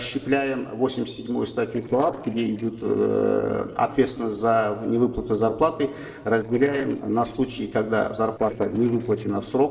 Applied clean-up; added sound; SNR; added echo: neural separator model SepFormer DNS4.